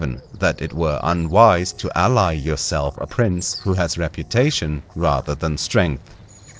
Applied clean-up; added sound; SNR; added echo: neural separator model SepFormer DNS4.